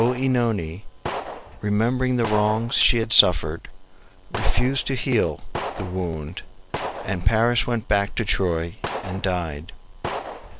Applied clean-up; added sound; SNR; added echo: none; Gunshot, gunfire; 12 dB; none.